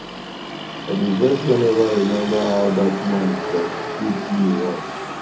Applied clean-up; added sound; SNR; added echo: none; Motor vehicle (road); 8 dB; reverberation time 0.3 s.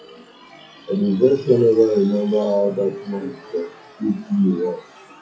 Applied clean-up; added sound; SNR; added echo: classical method WPE with log-MMSE.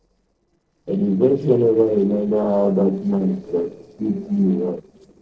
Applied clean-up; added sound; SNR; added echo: neural separator model SepFormer DNS4.